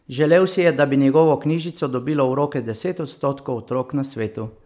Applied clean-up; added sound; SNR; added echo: none; none; none; none.